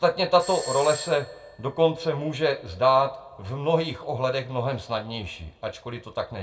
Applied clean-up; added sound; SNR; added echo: none; Doorbell; 14 dB; reverberation time 0.2 s.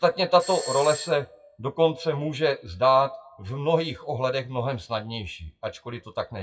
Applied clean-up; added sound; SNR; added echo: classical method WPE with log-MMSE.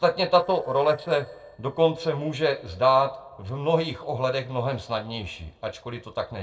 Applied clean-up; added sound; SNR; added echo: neural separator model SepFormer DNS4.